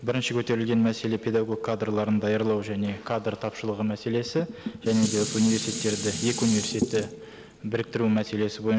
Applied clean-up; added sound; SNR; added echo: none; Dishes, pots, and pans; 10 dB; none.